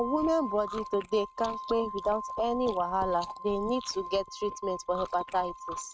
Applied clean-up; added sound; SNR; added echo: neural mask model RNNoise.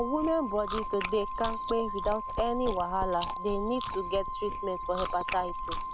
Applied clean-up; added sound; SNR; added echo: none; Chewing, mastication + Organ; 3 dB; none.